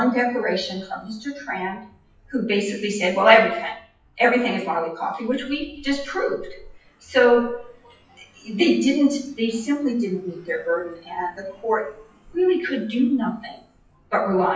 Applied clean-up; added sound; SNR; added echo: classical method WPE with log-MMSE.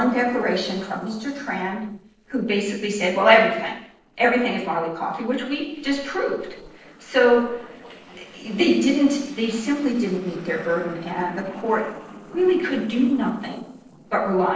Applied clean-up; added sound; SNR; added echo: neural separator model SepFormer DNS4.